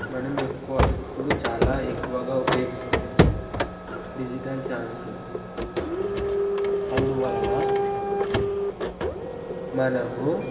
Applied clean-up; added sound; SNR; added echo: none; Printer; -5 dB; reverberation time 2.5 s.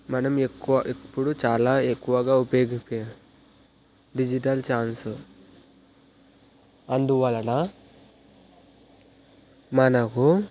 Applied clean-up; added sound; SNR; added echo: none; none; none; none.